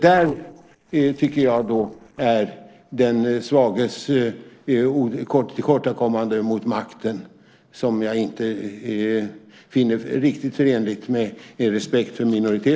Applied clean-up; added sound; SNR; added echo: neural separator model SepFormer DNS4.